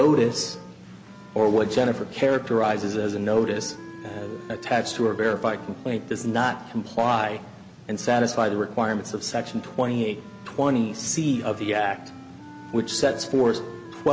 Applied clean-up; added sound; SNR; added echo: none; Wind instrument, woodwind instrument; 20 dB; none.